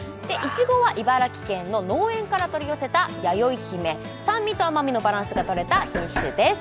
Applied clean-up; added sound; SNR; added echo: none; Knock; 8 dB; none.